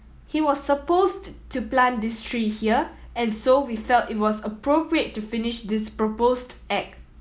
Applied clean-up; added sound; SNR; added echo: none; none; none; none.